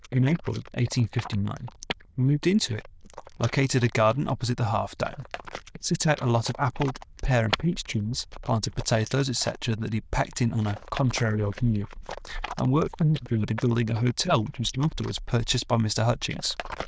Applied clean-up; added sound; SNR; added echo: neural diffusion model UNIVERSE++.